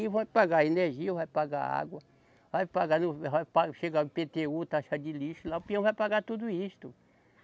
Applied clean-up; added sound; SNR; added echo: none; none; none; none.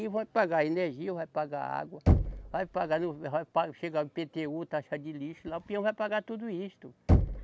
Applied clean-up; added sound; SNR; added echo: none; Knock; 1 dB; none.